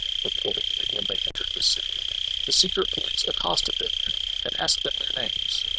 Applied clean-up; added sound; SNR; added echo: neural diffusion model UNIVERSE++.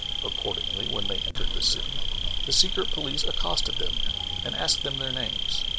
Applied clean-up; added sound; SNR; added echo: none; Insect; -5 dB; none.